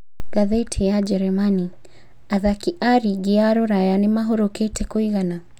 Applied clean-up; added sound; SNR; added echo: none; none; none; none.